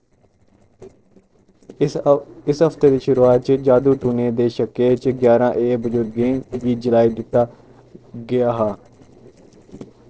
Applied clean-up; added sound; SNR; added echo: neural separator model SepFormer DNS4.